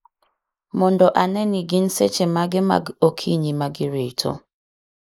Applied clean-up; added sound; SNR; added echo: neural mask model Resemble Enhance denoiser.